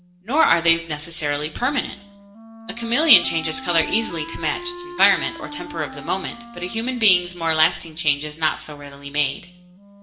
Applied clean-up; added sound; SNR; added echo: none; Wind instrument, woodwind instrument; 15 dB; reverberation time 0.6 s.